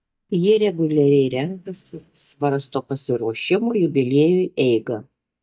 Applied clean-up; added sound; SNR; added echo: neural mask model DeepFilterNet 3.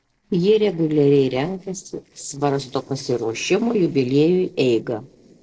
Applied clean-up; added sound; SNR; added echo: neural separator model SepFormer DNS4.